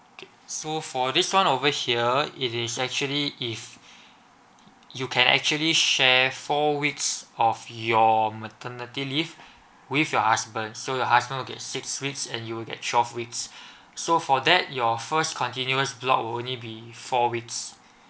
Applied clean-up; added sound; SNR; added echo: none; none; none; none.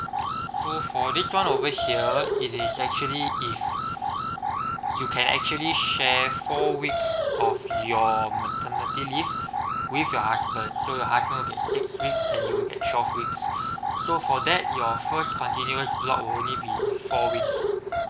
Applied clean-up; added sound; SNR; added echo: none; Alarm; -1 dB; none.